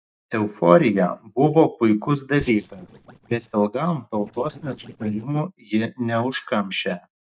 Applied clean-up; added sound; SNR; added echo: neural mask model DeepFilterNet 3.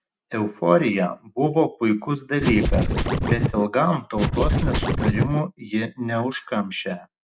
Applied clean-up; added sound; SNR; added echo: none; Scratching (performance technique); -2 dB; none.